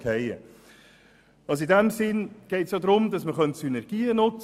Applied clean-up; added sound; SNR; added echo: none; none; none; none.